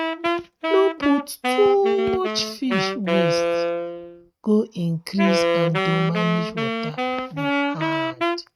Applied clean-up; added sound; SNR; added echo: neural mask model RNNoise.